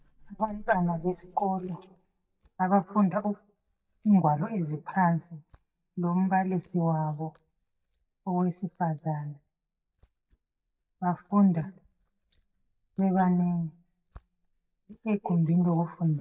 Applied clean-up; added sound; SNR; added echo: neural mask model DeepFilterNet 3.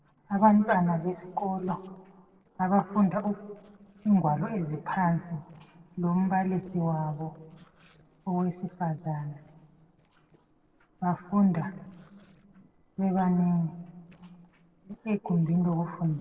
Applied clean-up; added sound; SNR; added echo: neural separator model SepFormer DNS4.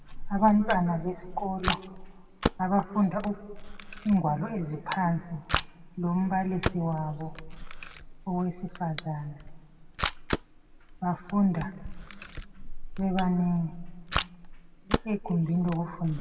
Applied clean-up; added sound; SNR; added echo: none; Camera; 6 dB; reverberation time 1.5 s.